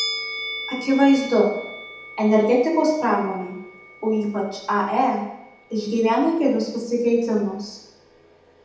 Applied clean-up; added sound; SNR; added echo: none; Musical instrument; 15 dB; reverberation time 0.8 s.